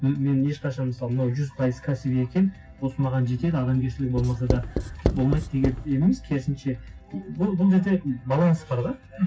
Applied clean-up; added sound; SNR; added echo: none; Writing; 4 dB; reverberation time 0.4 s.